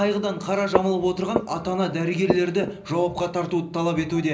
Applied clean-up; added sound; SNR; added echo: none; Walk, footsteps; 8 dB; reverberation time 0.5 s.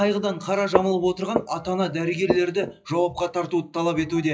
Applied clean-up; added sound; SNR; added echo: classical method WPE with log-MMSE.